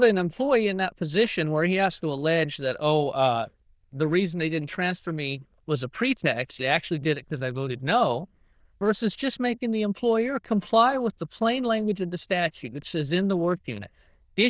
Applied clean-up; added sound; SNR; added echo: neural diffusion model UNIVERSE++.